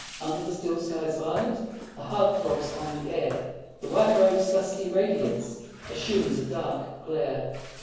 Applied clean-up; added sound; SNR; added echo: none; Bathtub (filling or washing); 16 dB; reverberation time 1.3 s.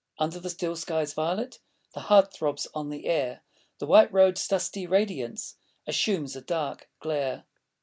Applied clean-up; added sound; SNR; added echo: none; none; none; none.